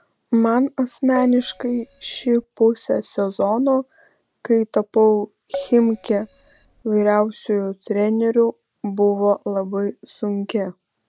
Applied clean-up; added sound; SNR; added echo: none; Keyboard (musical); 14 dB; none.